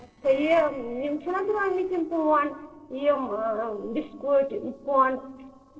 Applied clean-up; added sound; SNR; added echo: neural separator model SepFormer DNS4.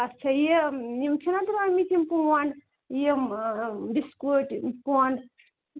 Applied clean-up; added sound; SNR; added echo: none; none; none; none.